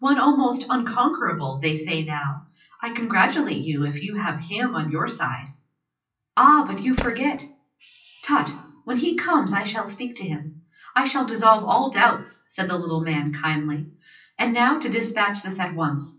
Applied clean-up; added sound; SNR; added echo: classical method WPE with log-MMSE.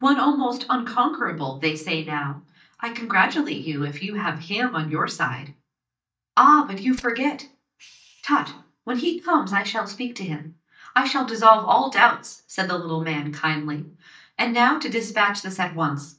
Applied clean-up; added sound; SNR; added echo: neural mask model DeepFilterNet 3.